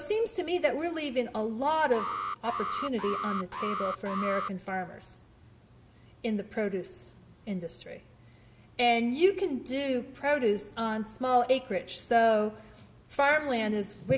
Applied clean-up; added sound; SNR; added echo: none; Alarm; 6 dB; none.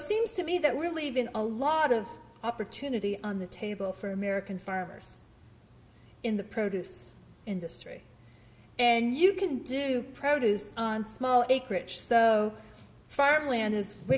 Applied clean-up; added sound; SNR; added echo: none; none; none; none.